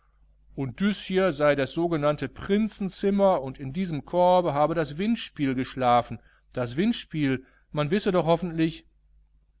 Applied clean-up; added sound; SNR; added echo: none; none; none; none.